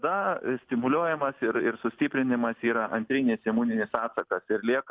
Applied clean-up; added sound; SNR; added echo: none; none; none; none.